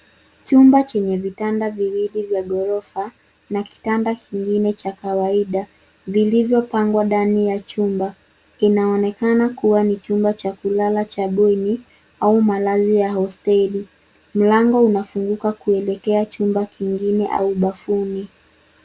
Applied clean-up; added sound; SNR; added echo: none; none; none; none.